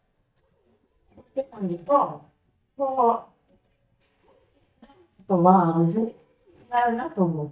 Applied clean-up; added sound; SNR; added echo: neural mask model DeepFilterNet 3.